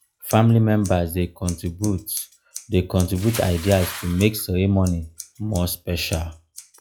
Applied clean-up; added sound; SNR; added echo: classical method log-MMSE.